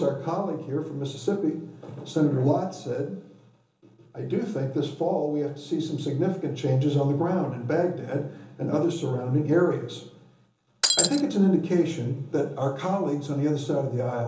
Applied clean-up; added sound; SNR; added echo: none; Shatter; -3 dB; reverberation time 1.2 s.